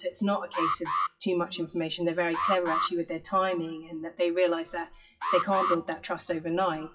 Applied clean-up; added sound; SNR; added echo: classical method WPE with log-MMSE.